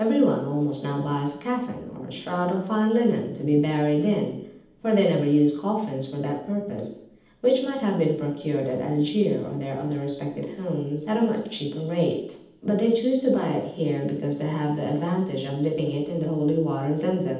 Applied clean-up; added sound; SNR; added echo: none; none; none; reverberation time 0.8 s.